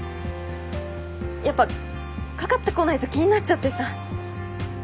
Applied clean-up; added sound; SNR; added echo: none; Wind instrument, woodwind instrument; 16 dB; none.